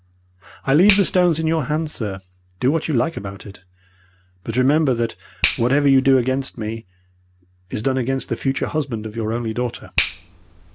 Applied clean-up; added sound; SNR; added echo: none; Finger snapping; 12 dB; none.